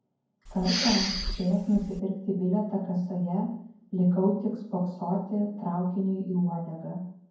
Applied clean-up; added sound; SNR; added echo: none; Respiratory sounds; 3 dB; reverberation time 0.9 s.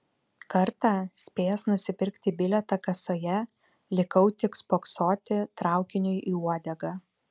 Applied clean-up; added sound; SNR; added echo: none; none; none; none.